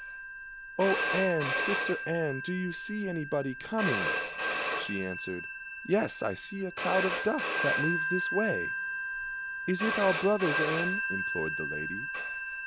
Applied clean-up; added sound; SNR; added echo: none; Telephone; 1 dB; none.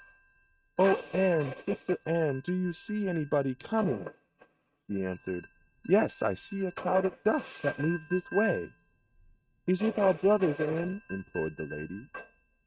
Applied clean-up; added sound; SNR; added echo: neural mask model RNNoise.